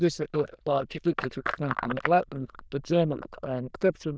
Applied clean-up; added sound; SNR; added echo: neural diffusion model UNIVERSE++.